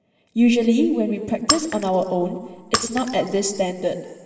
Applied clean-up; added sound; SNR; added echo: none; Shatter; 7 dB; reverberation time 2.4 s.